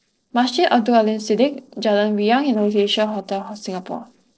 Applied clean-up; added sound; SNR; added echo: neural separator model SepFormer DNS4.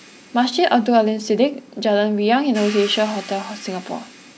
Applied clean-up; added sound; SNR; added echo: none; Hi-hat; 20 dB; none.